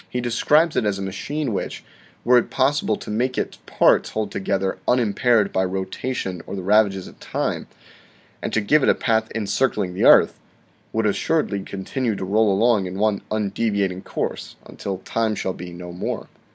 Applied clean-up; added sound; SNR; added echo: none; none; none; none.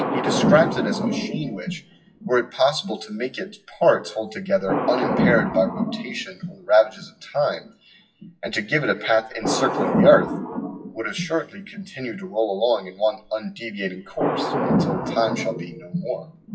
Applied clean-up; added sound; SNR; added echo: classical method WPE with log-MMSE.